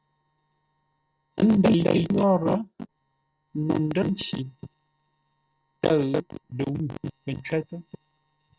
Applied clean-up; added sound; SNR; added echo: neural separator model SepFormer DNS4.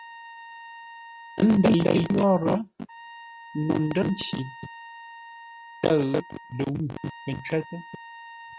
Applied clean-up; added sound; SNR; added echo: none; Trumpet; 18 dB; none.